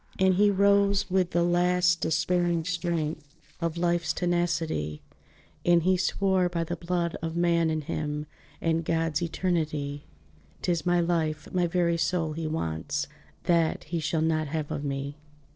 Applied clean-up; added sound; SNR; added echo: neural separator model SepFormer DNS4.